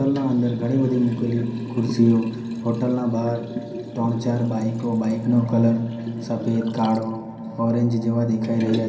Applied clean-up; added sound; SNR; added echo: none; Liquid; 16 dB; reverberation time 0.6 s.